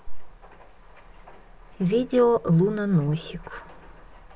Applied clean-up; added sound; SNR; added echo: none; none; none; none.